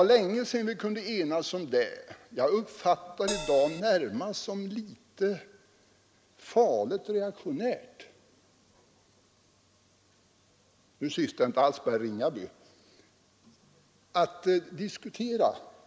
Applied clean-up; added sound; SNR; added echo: none; Crash cymbal; 6 dB; none.